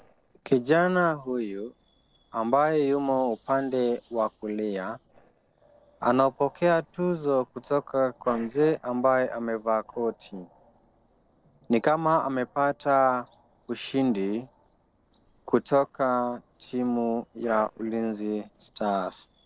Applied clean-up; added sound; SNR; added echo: neural separator model SepFormer DNS4.